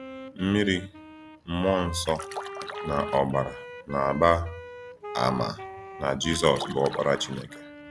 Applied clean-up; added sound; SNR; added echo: none; Wind instrument, woodwind instrument + Splash, splatter; 12 dB; none.